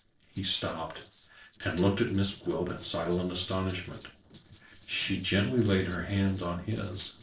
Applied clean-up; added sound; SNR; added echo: neural separator model SepFormer DNS4.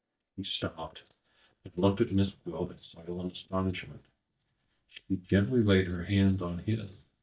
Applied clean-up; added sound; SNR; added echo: neural mask model DeepFilterNet 3.